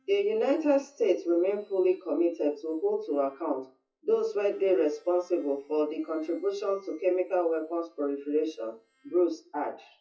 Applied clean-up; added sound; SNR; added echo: classical method WPE with log-MMSE.